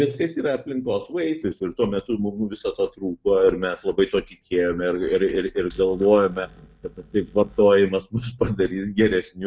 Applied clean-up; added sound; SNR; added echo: neural mask model DeepFilterNet 3.